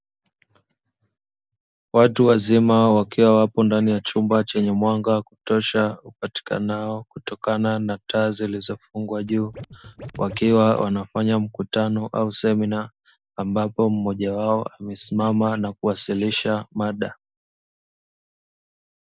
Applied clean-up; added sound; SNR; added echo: neural mask model Resemble Enhance denoiser.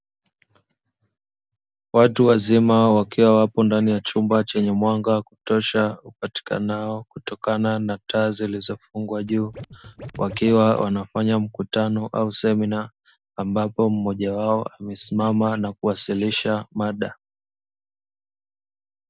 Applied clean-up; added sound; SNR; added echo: none; Scratching (performance technique); 16 dB; none.